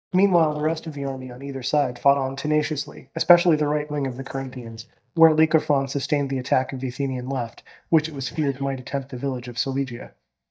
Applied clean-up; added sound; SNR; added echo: neural mask model DeepFilterNet 3.